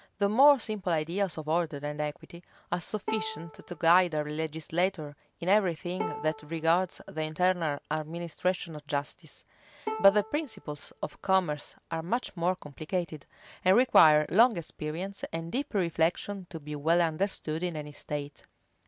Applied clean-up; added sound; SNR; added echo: none; Bowed string instrument; 14 dB; none.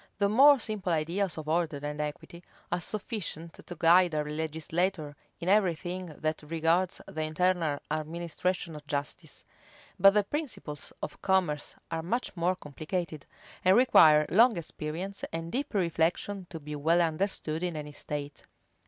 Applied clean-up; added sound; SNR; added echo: none; none; none; none.